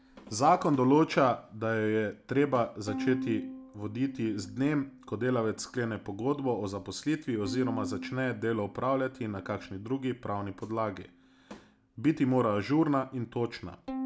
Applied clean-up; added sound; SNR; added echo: none; Bowed string instrument; 13 dB; none.